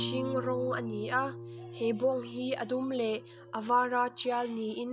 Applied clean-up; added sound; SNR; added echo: none; Guitar; 11 dB; none.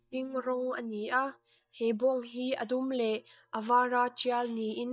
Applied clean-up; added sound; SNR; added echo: neural mask model DeepFilterNet 3.